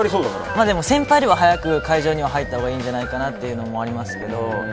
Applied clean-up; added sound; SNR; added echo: none; Wind instrument, woodwind instrument + Wind; 16 dB; none.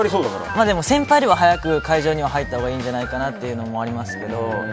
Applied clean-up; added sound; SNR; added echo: none; none; none; none.